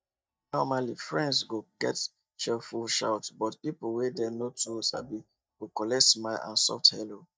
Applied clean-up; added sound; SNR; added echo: neural mask model DeepFilterNet 3.